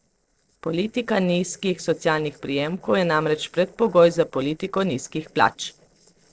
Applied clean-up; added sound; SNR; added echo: neural separator model SepFormer DNS4.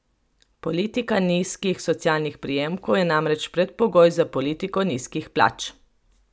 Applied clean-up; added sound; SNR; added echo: none; none; none; none.